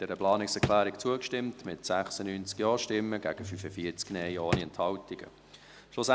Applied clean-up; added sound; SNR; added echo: none; Drawer open or close; 5 dB; none.